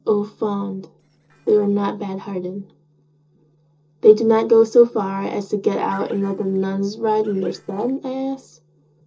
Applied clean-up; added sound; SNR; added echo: neural separator model SepFormer DNS4.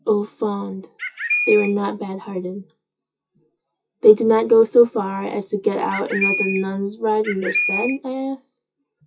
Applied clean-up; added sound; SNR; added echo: classical method WPE with log-MMSE.